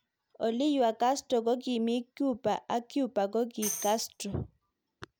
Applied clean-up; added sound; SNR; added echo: none; Tambourine; 11 dB; none.